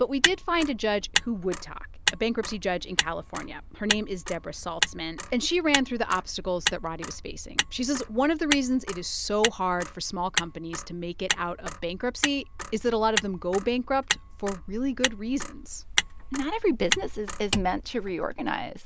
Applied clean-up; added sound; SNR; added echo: none; Motor vehicle (road); 4 dB; none.